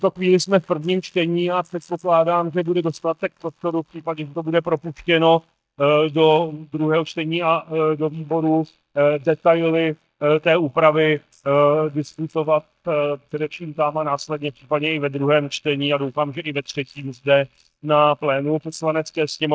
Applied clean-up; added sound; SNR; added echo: neural mask model DeepFilterNet 3.